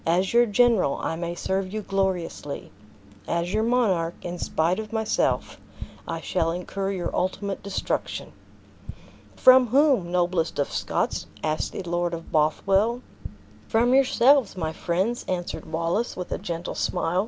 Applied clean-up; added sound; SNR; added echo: none; Tap; 15 dB; none.